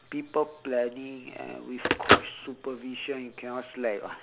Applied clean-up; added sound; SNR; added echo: none; Telephone; -2 dB; none.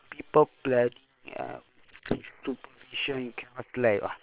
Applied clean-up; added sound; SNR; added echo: neural separator model SepFormer WHAM!.